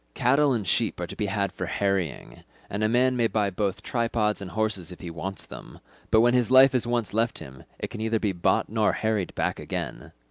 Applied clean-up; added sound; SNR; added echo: none; none; none; none.